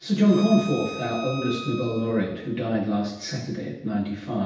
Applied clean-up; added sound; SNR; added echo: none; Bowed string instrument; 15 dB; reverberation time 0.9 s.